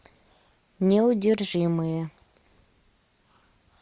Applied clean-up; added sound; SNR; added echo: none; none; none; none.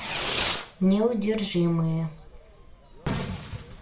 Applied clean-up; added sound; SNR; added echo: none; Fireworks; 7 dB; reverberation time 0.3 s.